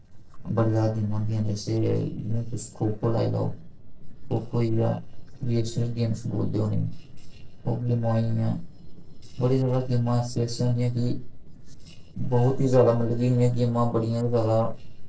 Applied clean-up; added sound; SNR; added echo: neural separator model SepFormer DNS4.